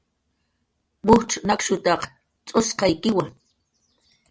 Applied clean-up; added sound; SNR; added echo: none; none; none; none.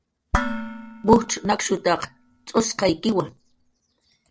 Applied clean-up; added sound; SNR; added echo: neural separator model SepFormer DNS4.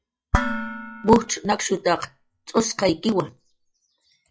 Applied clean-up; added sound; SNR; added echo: classical method log-MMSE.